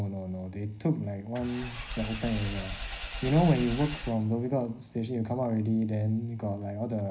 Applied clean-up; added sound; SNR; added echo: none; Engine / Vehicle; 9 dB; reverberation time 0.5 s.